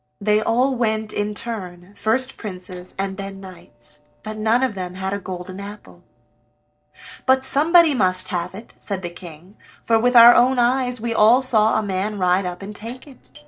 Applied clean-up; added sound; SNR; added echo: neural separator model SepFormer DNS4.